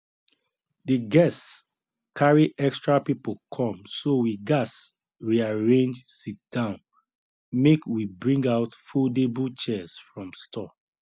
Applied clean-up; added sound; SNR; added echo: none; none; none; none.